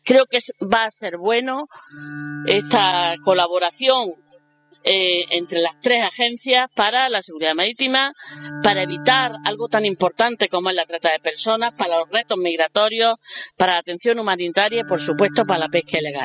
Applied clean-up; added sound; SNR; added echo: classical method spectral subtraction.